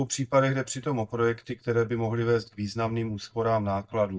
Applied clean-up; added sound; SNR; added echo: neural mask model DeepFilterNet 3.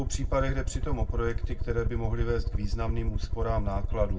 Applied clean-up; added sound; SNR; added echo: none; Aircraft; -4 dB; reverberation time 0.4 s.